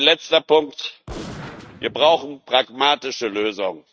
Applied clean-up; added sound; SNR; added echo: neural mask model RNNoise.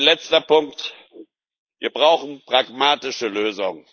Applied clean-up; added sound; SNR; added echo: neural mask model Resemble Enhance denoiser.